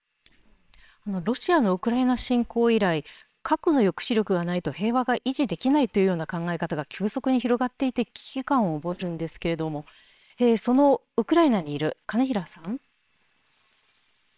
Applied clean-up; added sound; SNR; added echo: neural separator model SepFormer WHAMR!.